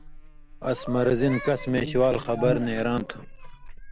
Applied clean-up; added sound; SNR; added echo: none; Buzz; 10 dB; none.